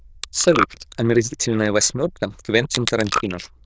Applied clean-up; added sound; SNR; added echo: neural diffusion model UNIVERSE++.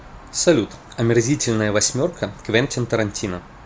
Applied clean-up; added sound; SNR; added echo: none; none; none; none.